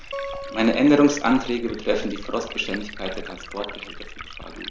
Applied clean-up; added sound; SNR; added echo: none; Acoustic guitar + Liquid; 11 dB; none.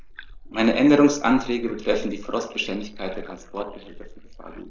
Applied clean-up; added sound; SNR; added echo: neural mask model Resemble Enhance denoiser.